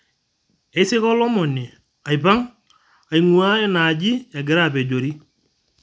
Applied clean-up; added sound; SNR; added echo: none; none; none; none.